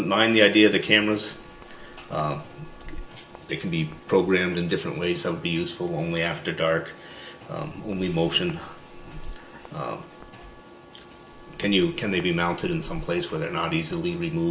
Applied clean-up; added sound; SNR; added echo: none; Walk, footsteps; 17 dB; reverberation time 1.1 s.